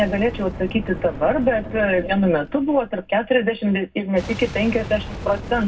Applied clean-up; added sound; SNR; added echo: none; Boom; 13 dB; reverberation time 0.3 s.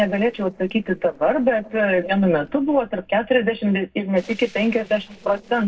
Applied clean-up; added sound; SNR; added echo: neural separator model SepFormer DNS4.